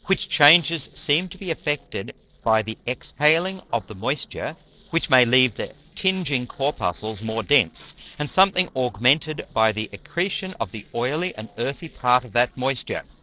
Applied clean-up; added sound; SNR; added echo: neural separator model SepFormer DNS4.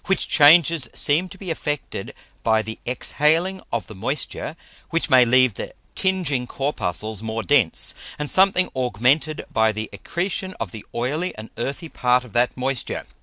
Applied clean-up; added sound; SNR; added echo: none; none; none; none.